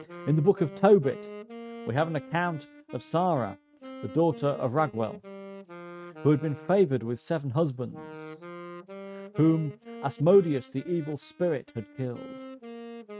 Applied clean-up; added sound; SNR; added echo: neural mask model RNNoise.